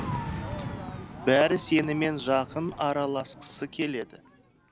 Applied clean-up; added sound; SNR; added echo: none; Crowd / Fireworks; 11 dB; none.